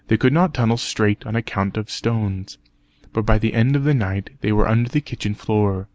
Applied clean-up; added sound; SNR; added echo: none; none; none; none.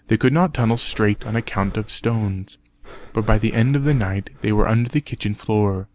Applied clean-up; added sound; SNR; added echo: none; Breathing; 14 dB; none.